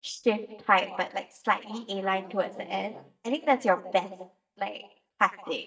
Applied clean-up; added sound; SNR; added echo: neural mask model DeepFilterNet 3.